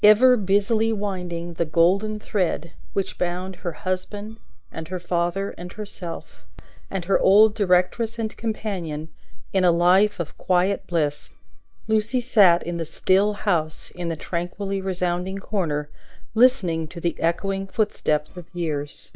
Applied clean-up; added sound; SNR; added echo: neural mask model DeepFilterNet 3.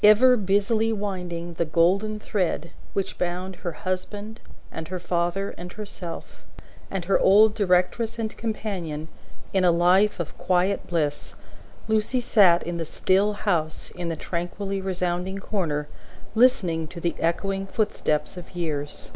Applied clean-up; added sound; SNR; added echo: none; none; none; none.